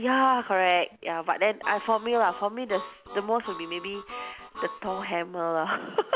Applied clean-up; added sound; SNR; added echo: none; Harmonica; 13 dB; none.